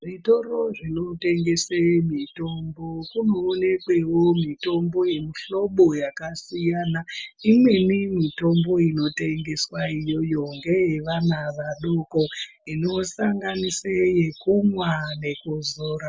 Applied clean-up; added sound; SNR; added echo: none; none; none; none.